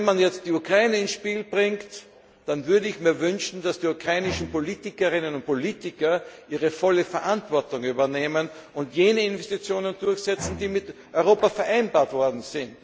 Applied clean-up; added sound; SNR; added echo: none; Bowed string instrument; 16 dB; none.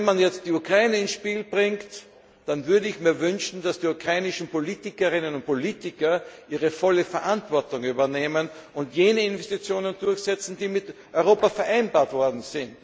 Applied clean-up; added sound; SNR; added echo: none; none; none; none.